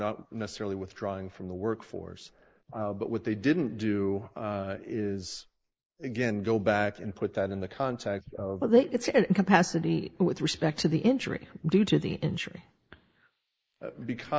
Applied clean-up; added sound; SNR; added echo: neural mask model Resemble Enhance denoiser.